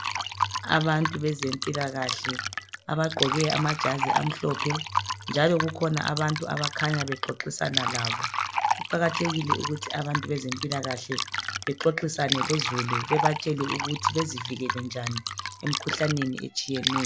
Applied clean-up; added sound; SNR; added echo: none; Fill (with liquid); 2 dB; none.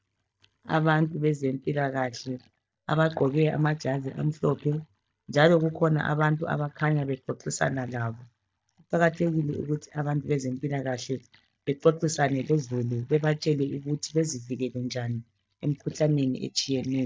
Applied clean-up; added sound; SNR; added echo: neural mask model DeepFilterNet 3.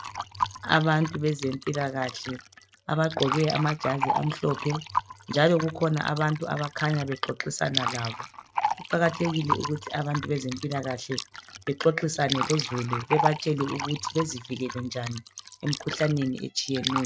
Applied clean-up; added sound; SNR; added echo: neural mask model RNNoise.